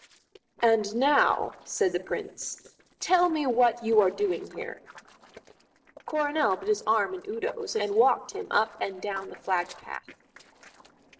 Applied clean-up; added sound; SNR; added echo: neural separator model SepFormer DNS4.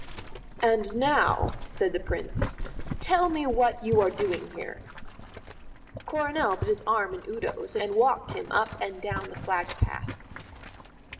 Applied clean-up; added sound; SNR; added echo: none; Boiling; 9 dB; reverberation time 1.2 s.